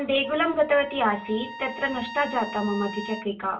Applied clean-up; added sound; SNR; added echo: none; Trumpet; 13 dB; reverberation time 0.2 s.